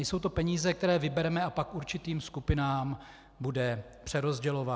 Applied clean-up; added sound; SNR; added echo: none; none; none; none.